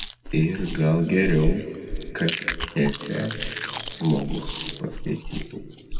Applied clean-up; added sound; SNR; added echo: none; Chewing, mastication; 3 dB; reverberation time 2.0 s.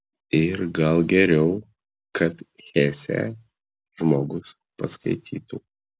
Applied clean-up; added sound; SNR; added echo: none; none; none; none.